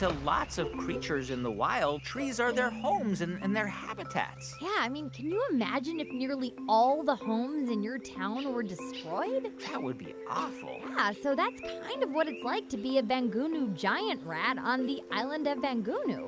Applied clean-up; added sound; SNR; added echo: none; none; none; none.